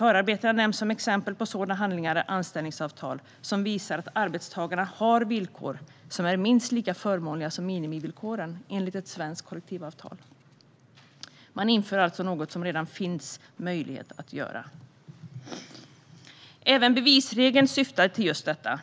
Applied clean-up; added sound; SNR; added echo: none; none; none; none.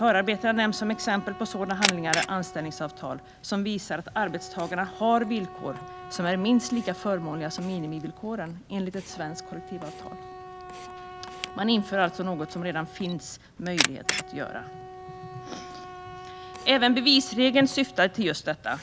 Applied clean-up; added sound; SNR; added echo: none; Wind instrument, woodwind instrument + Camera; 9 dB; none.